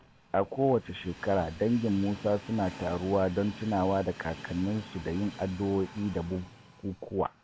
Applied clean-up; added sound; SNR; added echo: none; Train; 17 dB; none.